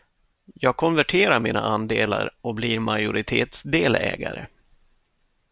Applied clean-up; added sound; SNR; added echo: none; none; none; none.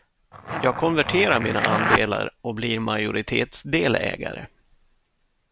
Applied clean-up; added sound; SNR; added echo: none; Zipper (clothing); 1 dB; none.